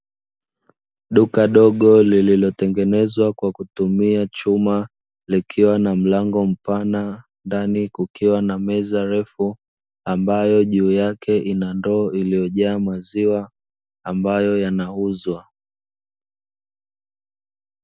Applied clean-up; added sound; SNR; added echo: none; none; none; none.